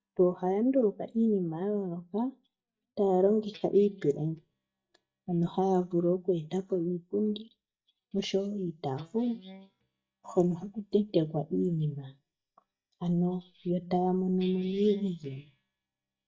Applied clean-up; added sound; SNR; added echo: neural mask model DeepFilterNet 3.